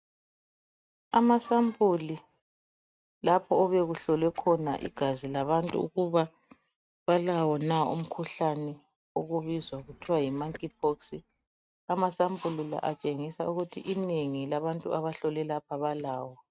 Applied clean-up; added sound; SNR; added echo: neural mask model RNNoise.